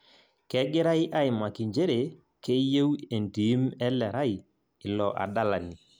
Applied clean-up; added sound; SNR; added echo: none; none; none; none.